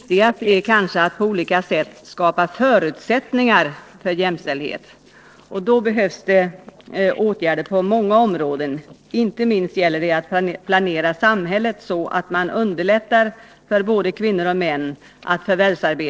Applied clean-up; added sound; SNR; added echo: neural separator model SepFormer DNS4.